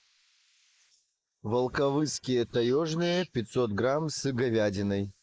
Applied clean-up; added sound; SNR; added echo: neural mask model Resemble Enhance denoiser.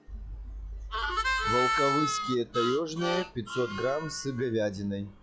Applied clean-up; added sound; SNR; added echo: classical method log-MMSE.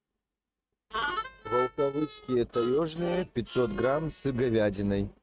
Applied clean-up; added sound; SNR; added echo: neural mask model RNNoise.